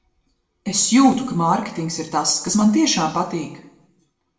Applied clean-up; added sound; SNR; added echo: none; none; none; reverberation time 0.7 s.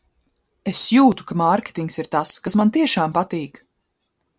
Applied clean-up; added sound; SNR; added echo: none; none; none; none.